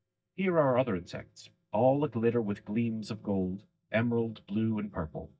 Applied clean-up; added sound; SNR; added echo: neural mask model DeepFilterNet 3.